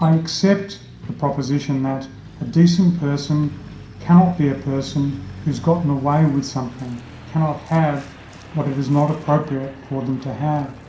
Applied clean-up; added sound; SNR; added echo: none; Truck; 18 dB; reverberation time 0.5 s.